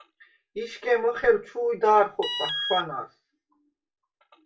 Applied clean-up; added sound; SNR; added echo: none; Alarm; 5 dB; reverberation time 0.2 s.